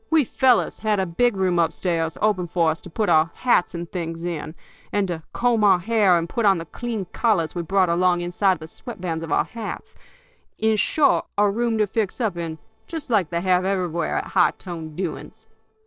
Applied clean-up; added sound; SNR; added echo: neural separator model SepFormer DNS4.